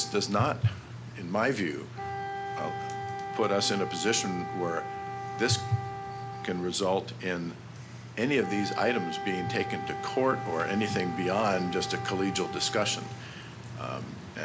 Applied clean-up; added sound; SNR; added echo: none; Wind instrument, woodwind instrument; 8 dB; none.